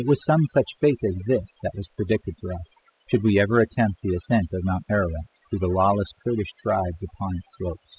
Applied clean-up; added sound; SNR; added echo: classical method spectral subtraction.